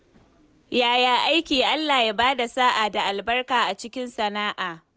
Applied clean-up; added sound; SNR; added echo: none; none; none; none.